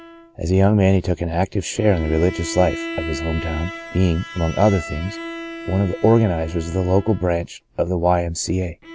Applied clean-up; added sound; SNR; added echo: none; Bowed string instrument; 14 dB; none.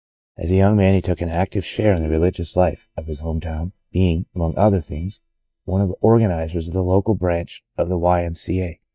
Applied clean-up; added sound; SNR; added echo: neural mask model DeepFilterNet 3.